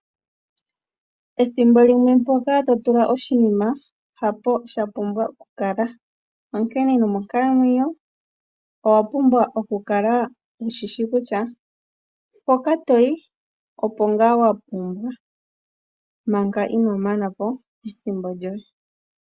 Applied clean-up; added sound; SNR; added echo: none; none; none; none.